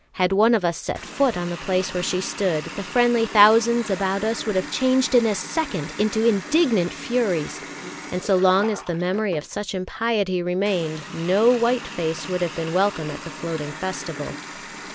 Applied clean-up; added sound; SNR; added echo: none; Water tap, faucet; 14 dB; none.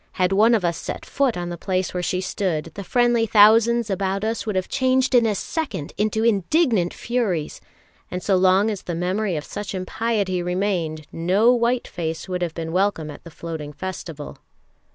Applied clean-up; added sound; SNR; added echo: none; none; none; none.